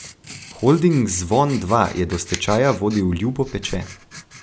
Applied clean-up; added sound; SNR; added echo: none; Writing; 18 dB; none.